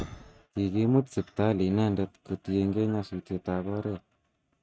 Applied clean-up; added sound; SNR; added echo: neural mask model RNNoise.